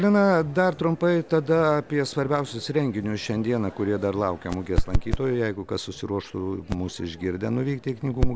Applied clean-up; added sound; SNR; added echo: none; none; none; none.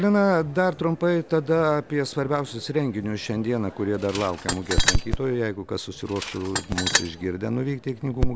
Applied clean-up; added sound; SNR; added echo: none; Tools; 5 dB; none.